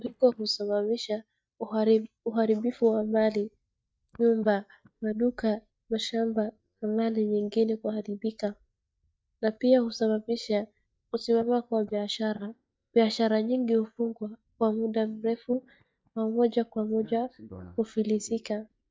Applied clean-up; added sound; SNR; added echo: neural mask model DeepFilterNet 3.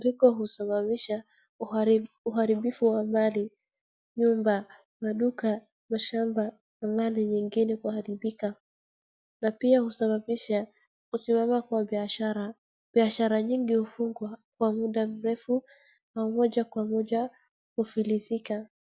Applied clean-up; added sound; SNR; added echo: none; none; none; none.